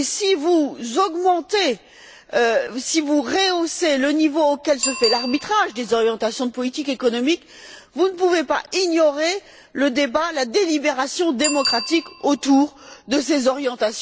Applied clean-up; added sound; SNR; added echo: none; Bicycle bell; 14 dB; none.